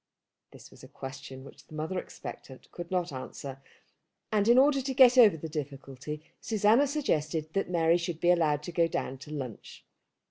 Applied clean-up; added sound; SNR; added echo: none; none; none; none.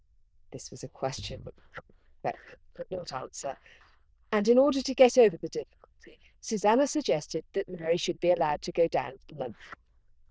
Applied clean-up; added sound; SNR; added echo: neural diffusion model UNIVERSE++.